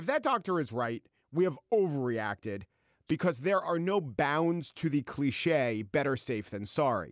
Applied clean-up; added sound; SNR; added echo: neural mask model Resemble Enhance denoiser.